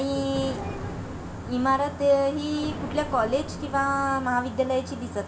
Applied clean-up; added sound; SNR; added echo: none; Explosion; 13 dB; reverberation time 0.3 s.